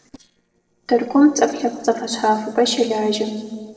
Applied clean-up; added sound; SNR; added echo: neural separator model SepFormer DNS4.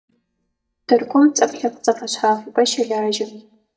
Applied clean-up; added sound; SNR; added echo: neural mask model DeepFilterNet 3.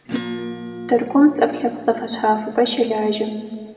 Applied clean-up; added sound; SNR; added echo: none; Acoustic guitar / Strum; 13 dB; reverberation time 1.9 s.